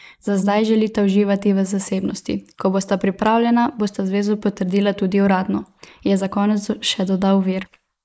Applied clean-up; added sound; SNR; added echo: neural mask model Resemble Enhance denoiser.